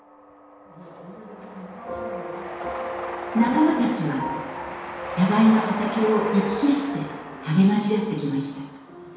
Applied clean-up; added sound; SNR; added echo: none; Train; 11 dB; reverberation time 1.2 s.